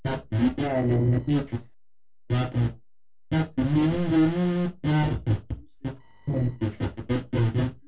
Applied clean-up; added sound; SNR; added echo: neural separator model SepFormer DNS4.